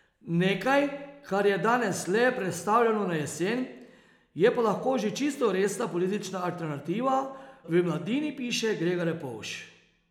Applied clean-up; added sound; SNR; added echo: none; none; none; none.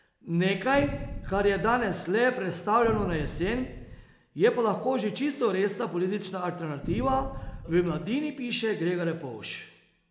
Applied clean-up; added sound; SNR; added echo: none; Boom; 10 dB; none.